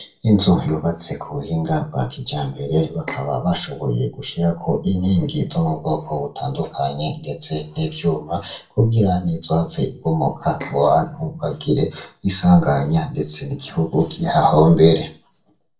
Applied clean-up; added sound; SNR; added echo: neural separator model SepFormer DNS4.